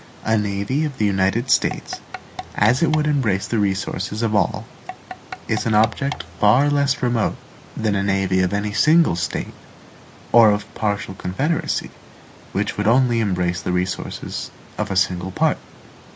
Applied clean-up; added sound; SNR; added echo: none; Tap / Percussion; 14 dB; none.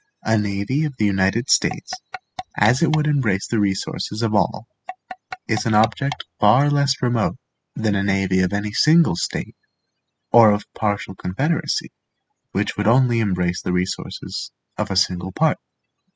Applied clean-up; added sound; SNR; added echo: classical method spectral subtraction.